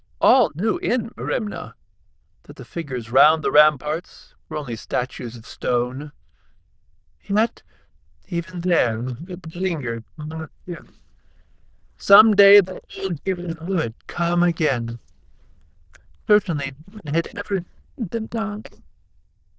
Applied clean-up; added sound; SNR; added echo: neural diffusion model UNIVERSE++.